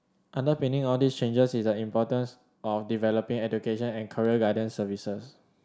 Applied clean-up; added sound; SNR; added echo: none; none; none; none.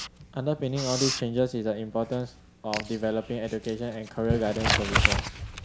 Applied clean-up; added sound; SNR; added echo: none; Writing; 2 dB; none.